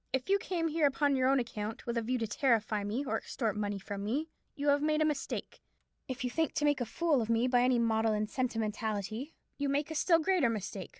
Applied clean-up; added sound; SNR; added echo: none; none; none; none.